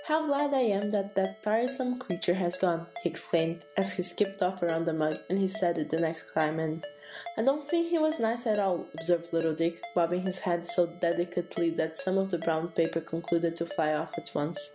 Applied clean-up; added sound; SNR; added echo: none; Ringtone; 16 dB; none.